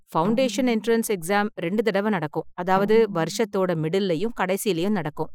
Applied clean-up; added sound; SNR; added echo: classical method Wiener filter.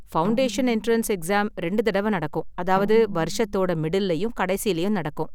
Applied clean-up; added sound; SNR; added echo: none; Snare drum; 16 dB; none.